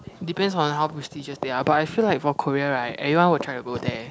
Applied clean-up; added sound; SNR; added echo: none; none; none; none.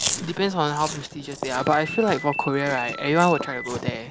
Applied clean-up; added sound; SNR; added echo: none; Ringtone + Chewing, mastication; 9 dB; none.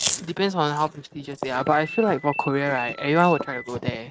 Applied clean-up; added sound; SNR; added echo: neural mask model RNNoise.